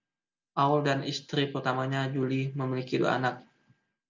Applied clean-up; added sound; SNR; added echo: none; none; none; none.